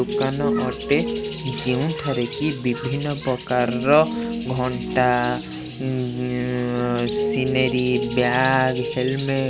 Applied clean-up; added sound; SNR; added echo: none; Bird + Piano; 4 dB; none.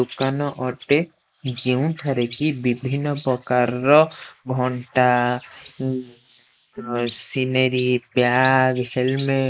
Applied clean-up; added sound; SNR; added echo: neural mask model Resemble Enhance denoiser.